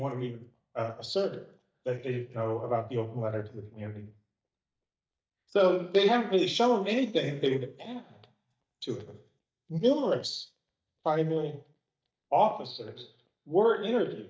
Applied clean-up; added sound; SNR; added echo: neural mask model DeepFilterNet 3.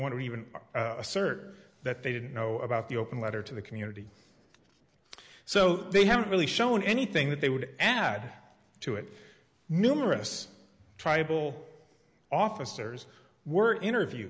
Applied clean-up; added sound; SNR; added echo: none; none; none; none.